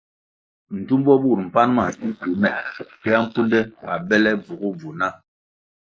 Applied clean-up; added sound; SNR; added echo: neural mask model Resemble Enhance denoiser.